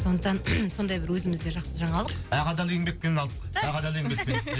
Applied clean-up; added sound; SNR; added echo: none; Thunder; 19 dB; none.